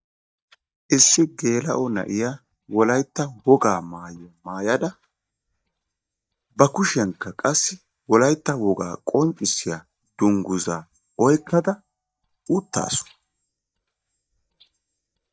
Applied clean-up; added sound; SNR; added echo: neural mask model DeepFilterNet 3.